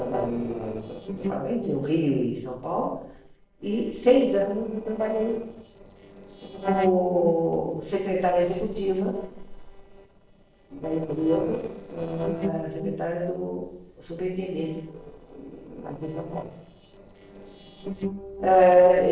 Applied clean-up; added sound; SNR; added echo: neural separator model SepFormer DNS4.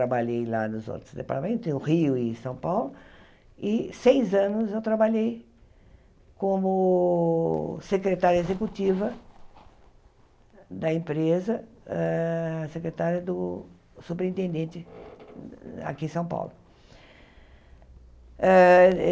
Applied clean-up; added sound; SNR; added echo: none; none; none; none.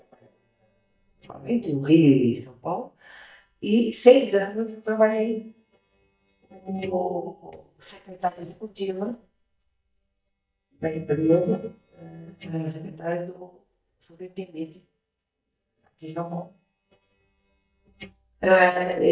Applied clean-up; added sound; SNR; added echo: neural mask model DeepFilterNet 3.